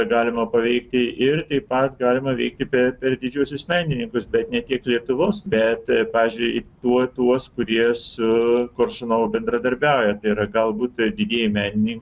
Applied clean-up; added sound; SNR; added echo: none; none; none; none.